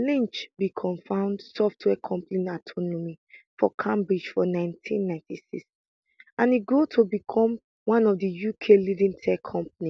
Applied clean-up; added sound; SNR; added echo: none; none; none; none.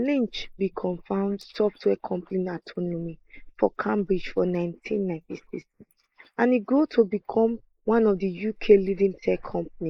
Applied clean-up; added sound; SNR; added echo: neural mask model Resemble Enhance denoiser.